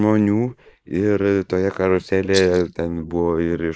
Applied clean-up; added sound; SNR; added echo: neural mask model Resemble Enhance denoiser.